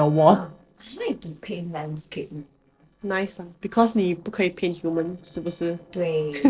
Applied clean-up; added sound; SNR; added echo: neural separator model SepFormer DNS4.